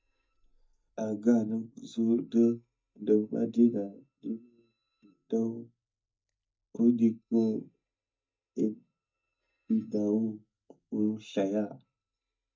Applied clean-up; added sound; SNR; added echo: neural mask model DeepFilterNet 3.